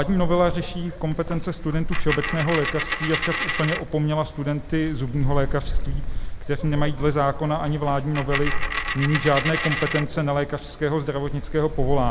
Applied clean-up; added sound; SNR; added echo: none; Wind + Coin (dropping); 2 dB; none.